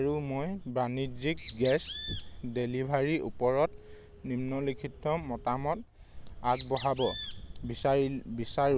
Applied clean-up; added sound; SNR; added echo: none; Bird; 11 dB; none.